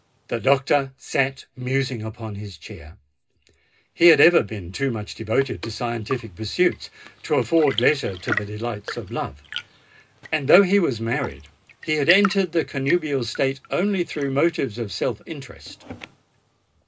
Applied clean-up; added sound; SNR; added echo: none; Tap / Fill (with liquid) / Trickle, dribble / Chirp, tweet / Engine; 15 dB; reverberation time 0.2 s.